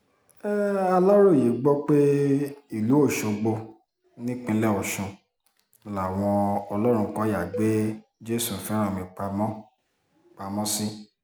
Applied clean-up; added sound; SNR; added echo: none; Cowbell; 18 dB; none.